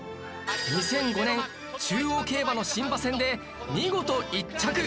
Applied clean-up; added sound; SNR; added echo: none; none; none; none.